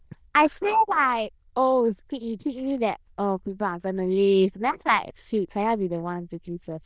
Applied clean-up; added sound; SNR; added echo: neural diffusion model UNIVERSE++.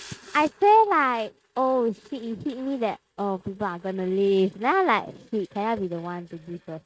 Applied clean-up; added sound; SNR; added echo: neural mask model RNNoise.